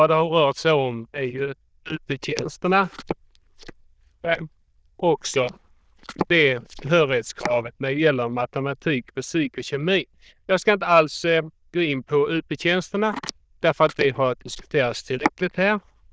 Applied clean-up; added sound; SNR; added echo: neural diffusion model UNIVERSE++.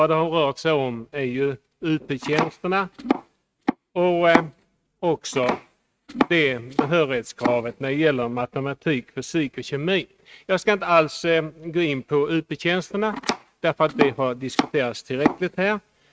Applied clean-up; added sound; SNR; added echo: neural mask model RNNoise.